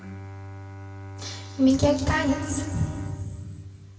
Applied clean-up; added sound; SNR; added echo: none; Bowed string instrument; 11 dB; reverberation time 2.6 s.